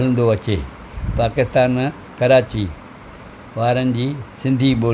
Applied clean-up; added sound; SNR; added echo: none; none; none; none.